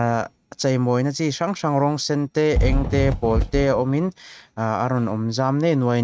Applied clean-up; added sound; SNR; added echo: neural mask model RNNoise.